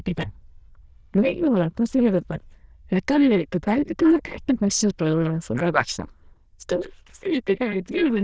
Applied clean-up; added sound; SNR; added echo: neural diffusion model UNIVERSE++.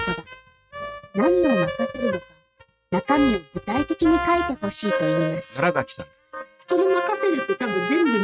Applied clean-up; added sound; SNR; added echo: neural mask model RNNoise.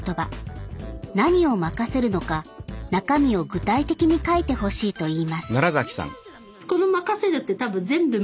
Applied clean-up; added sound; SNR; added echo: none; none; none; none.